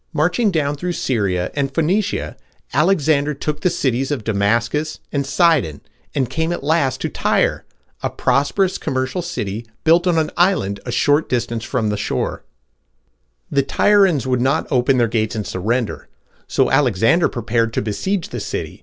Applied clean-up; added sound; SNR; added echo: none; none; none; none.